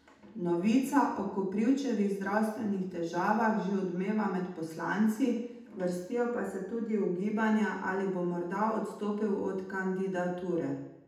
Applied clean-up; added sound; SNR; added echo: none; none; none; reverberation time 0.8 s.